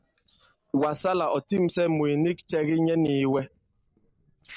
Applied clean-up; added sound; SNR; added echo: neural separator model SepFormer DNS4.